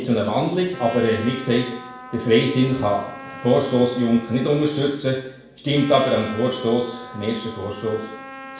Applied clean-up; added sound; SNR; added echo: none; Trumpet; 17 dB; reverberation time 0.6 s.